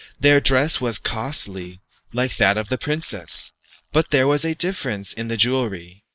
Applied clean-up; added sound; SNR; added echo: neural mask model Resemble Enhance denoiser.